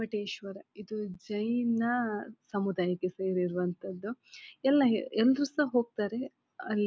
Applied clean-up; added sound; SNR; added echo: none; none; none; none.